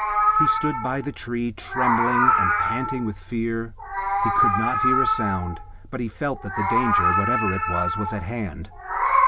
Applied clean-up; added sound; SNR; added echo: none; Meow; -5 dB; none.